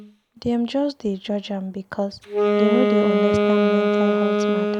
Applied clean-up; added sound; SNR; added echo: none; Wind instrument, woodwind instrument; -4 dB; none.